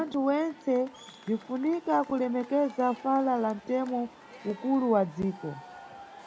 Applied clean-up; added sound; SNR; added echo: none; Crowd / Cheering; 20 dB; none.